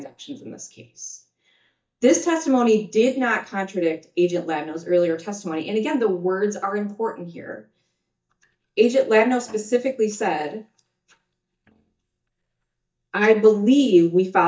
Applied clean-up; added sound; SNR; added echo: neural mask model DeepFilterNet 3.